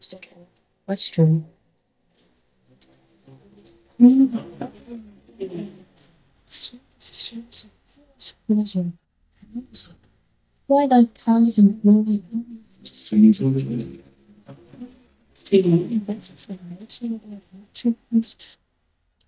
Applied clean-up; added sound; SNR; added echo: neural mask model DeepFilterNet 3.